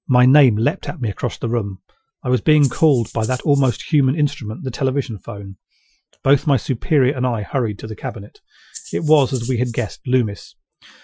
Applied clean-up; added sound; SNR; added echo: classical method Wiener filter.